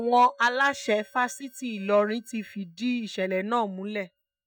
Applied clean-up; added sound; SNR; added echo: neural mask model DeepFilterNet 3.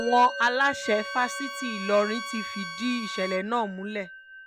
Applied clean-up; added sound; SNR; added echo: none; Bowed string instrument + Musical instrument; 9 dB; none.